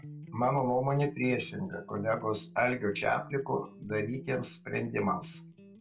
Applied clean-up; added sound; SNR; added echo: none; Electric guitar; 18 dB; reverberation time 0.2 s.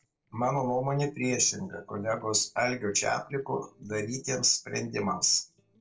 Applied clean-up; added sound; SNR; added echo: neural separator model SepFormer DNS4.